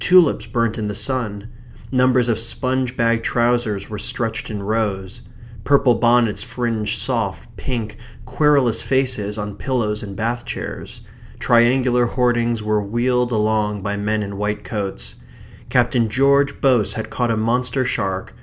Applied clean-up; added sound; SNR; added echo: none; none; none; none.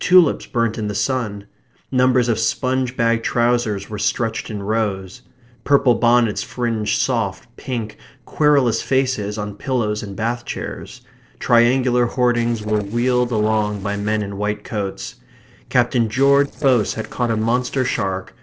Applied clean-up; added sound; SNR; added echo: neural separator model SepFormer DNS4.